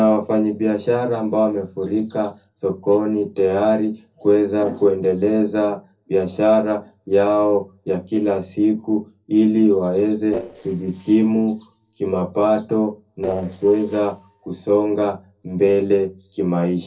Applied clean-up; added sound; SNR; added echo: neural separator model SepFormer DNS4.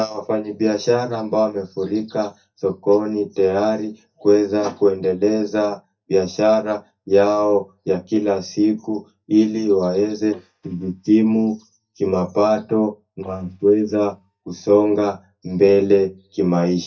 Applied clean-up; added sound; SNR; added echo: neural mask model DeepFilterNet 3.